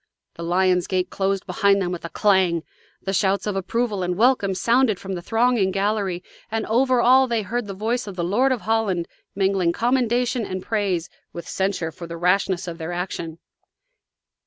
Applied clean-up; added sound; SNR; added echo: none; none; none; none.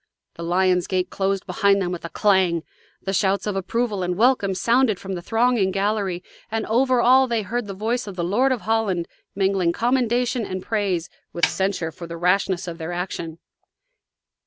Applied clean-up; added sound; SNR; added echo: none; Snare drum; 8 dB; none.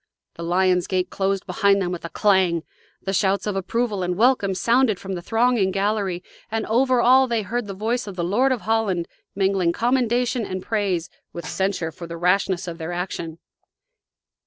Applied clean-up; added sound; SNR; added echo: neural separator model SepFormer DNS4.